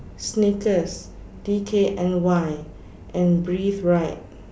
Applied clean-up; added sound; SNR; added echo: none; none; none; none.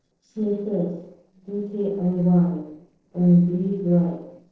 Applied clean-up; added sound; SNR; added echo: neural separator model SepFormer DNS4.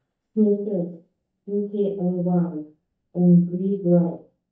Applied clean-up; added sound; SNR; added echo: neural mask model DeepFilterNet 3.